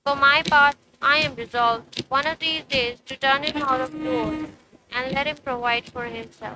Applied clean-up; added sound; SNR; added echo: neural mask model RNNoise.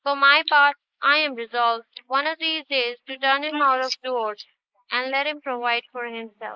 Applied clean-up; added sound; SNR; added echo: neural mask model Resemble Enhance denoiser.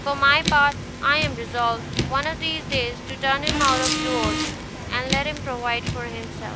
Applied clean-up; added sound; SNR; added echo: none; Car; 4 dB; none.